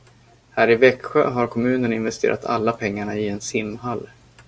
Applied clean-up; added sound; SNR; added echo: none; none; none; none.